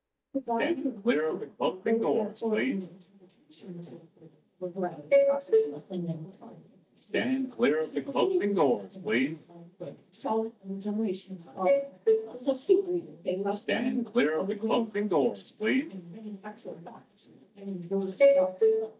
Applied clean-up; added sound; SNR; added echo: neural mask model DeepFilterNet 3.